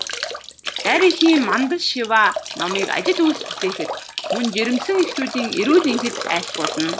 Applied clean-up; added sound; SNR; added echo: none; Drip / Trickle, dribble / Bathtub (filling or washing); 7 dB; none.